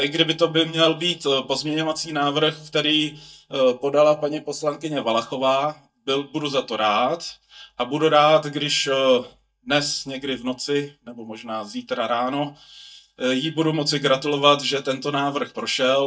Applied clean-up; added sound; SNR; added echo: neural mask model DeepFilterNet 3.